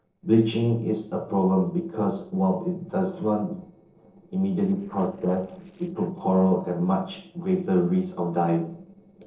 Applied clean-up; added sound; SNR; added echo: neural separator model SepFormer DNS4.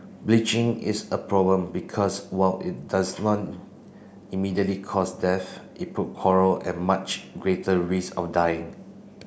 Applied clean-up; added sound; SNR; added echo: none; none; none; none.